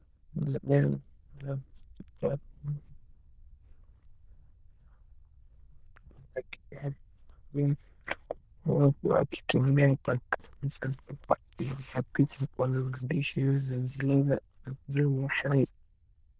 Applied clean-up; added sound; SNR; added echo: neural diffusion model UNIVERSE++.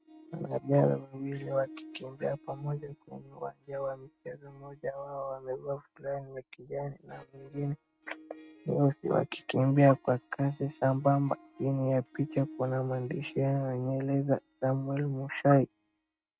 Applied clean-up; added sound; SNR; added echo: neural mask model RNNoise.